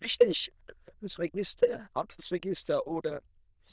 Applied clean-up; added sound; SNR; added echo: neural diffusion model UNIVERSE++.